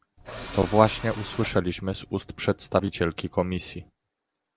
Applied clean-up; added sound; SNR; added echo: none; Tools; 15 dB; none.